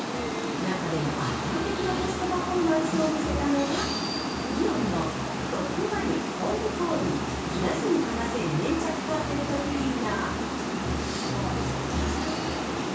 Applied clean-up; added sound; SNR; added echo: none; Water; 1 dB; reverberation time 0.6 s.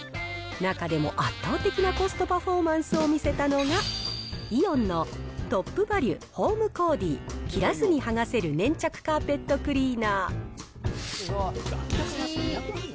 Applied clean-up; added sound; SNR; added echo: none; none; none; none.